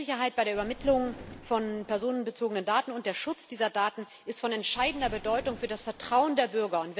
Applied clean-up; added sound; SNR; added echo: none; Thunder; 15 dB; none.